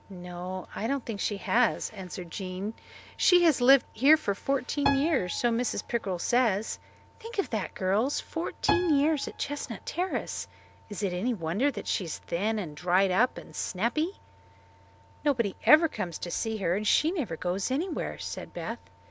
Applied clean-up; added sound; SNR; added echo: none; Piano; 10 dB; none.